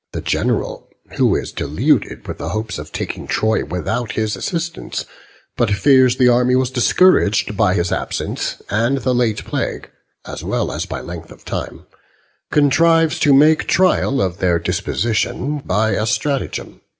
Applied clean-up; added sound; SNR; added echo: none; none; none; none.